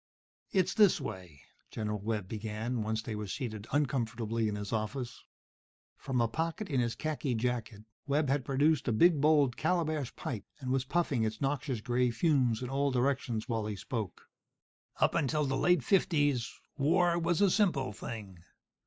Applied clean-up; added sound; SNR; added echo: neural mask model Resemble Enhance denoiser.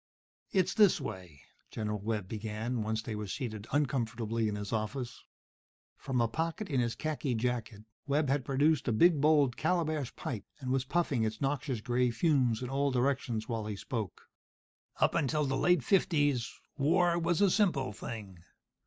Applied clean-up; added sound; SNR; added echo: none; none; none; none.